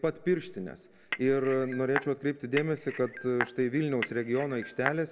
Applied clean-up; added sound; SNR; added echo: none; Cutlery, silverware / Dishes, pots, and pans / Chink, clink; 8 dB; none.